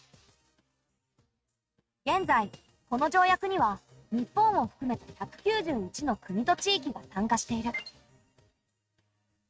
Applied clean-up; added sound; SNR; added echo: neural mask model RNNoise.